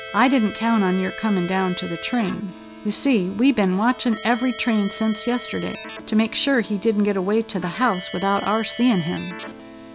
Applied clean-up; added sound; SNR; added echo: none; Keyboard (musical); 13 dB; none.